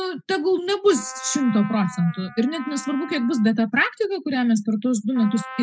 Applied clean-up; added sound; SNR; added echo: classical method spectral subtraction.